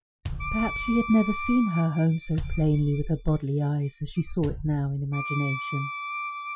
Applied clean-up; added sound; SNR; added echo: classical method Wiener filter.